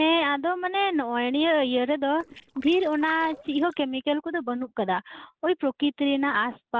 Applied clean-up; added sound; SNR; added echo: neural separator model SepFormer DNS4.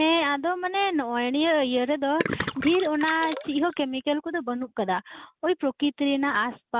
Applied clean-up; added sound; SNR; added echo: none; Gurgling; 7 dB; none.